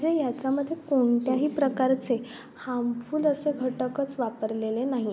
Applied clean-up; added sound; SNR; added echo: none; none; none; none.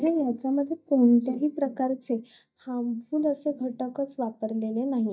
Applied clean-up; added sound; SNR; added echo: neural mask model DeepFilterNet 3.